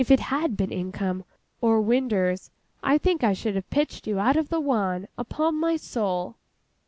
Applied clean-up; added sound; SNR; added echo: none; none; none; none.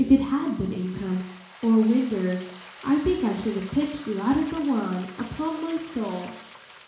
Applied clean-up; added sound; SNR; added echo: none; Frying (food); 19 dB; reverberation time 0.7 s.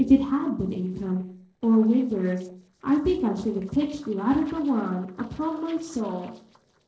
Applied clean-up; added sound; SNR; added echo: neural separator model SepFormer DNS4.